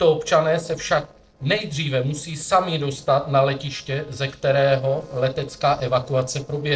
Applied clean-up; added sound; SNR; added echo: neural separator model SepFormer DNS4.